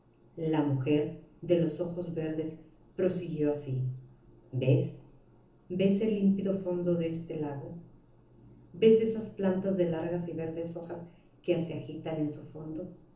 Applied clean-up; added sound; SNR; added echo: none; none; none; reverberation time 0.7 s.